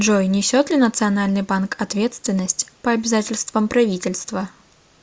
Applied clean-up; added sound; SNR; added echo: none; none; none; none.